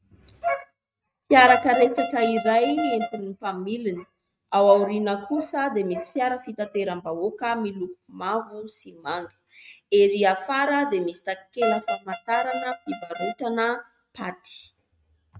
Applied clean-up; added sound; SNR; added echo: neural mask model RNNoise.